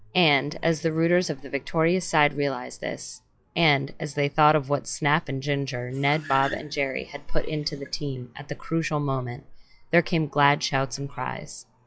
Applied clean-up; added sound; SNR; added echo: classical method log-MMSE.